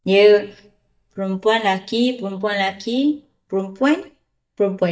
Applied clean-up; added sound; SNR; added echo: neural mask model DeepFilterNet 3.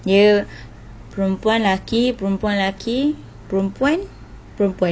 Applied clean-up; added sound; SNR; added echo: none; none; none; none.